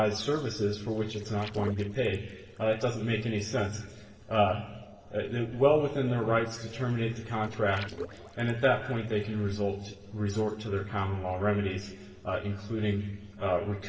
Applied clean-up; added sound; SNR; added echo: neural separator model SepFormer DNS4.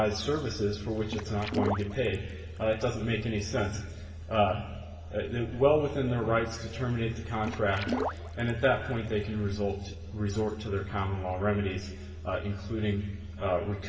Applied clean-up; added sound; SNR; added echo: none; Water / Splash, splatter; 9 dB; reverberation time 2.4 s.